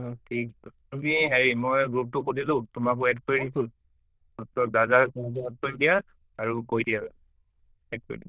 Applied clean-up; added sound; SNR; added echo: neural diffusion model UNIVERSE++.